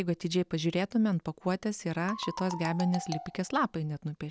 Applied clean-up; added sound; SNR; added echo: none; Marimba, xylophone; 10 dB; none.